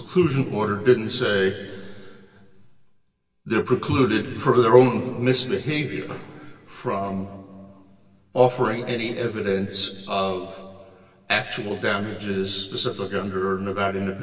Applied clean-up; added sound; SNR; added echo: none; none; none; reverberation time 2.3 s.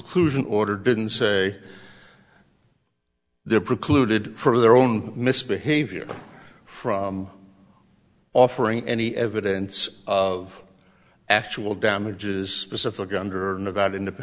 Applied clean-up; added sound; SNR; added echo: none; none; none; none.